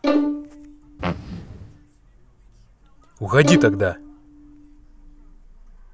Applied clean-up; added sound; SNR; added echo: none; Fart + Bowed string instrument; 1 dB; none.